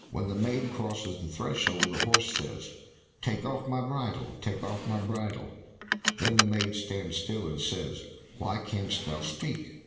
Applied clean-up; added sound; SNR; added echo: none; Car; 3 dB; reverberation time 1.1 s.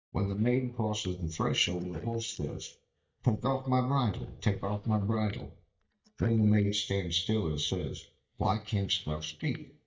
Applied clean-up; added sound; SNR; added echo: neural mask model DeepFilterNet 3.